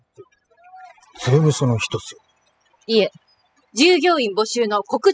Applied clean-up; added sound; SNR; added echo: classical method spectral subtraction.